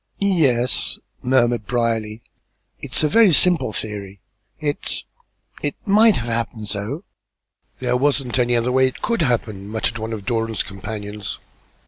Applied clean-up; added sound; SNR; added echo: none; none; none; none.